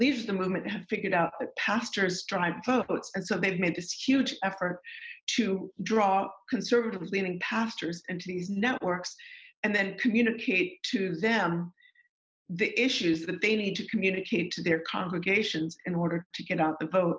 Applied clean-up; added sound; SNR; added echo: none; none; none; none.